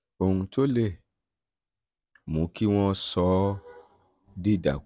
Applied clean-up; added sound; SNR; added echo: none; none; none; none.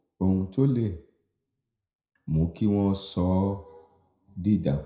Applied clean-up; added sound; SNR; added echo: none; none; none; reverberation time 0.5 s.